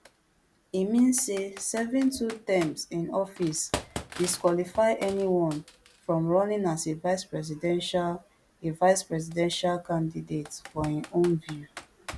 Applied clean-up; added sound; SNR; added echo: none; Computer keyboard; 17 dB; none.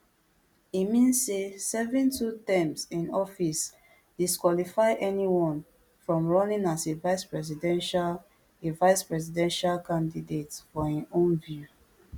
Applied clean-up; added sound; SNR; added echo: none; none; none; none.